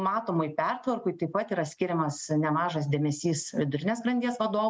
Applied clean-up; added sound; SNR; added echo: none; none; none; none.